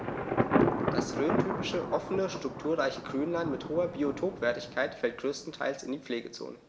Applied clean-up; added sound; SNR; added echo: none; Thunder; 1 dB; none.